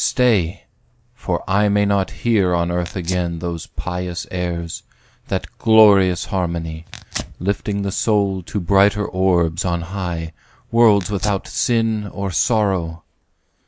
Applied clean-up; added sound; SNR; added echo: neural mask model Resemble Enhance denoiser.